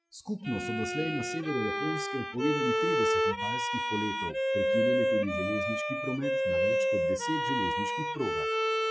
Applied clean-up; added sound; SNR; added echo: classical method Wiener filter.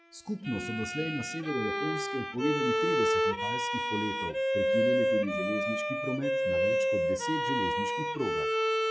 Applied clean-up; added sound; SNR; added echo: classical method log-MMSE.